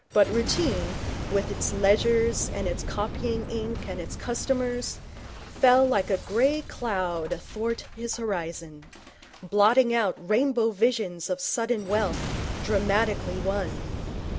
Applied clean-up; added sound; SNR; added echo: none; Boom; 8 dB; none.